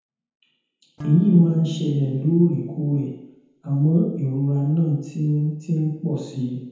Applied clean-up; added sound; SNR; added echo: none; Electric guitar / Strum; 11 dB; reverberation time 0.9 s.